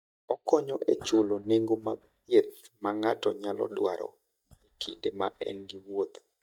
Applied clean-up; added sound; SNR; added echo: neural mask model DeepFilterNet 3.